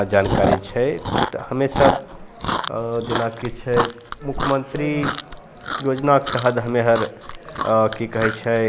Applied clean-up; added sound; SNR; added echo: none; Chewing, mastication; 5 dB; none.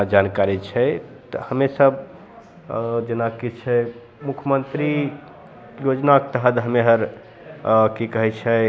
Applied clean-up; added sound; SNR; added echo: none; none; none; none.